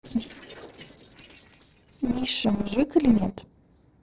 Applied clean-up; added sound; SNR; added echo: neural separator model SepFormer DNS4.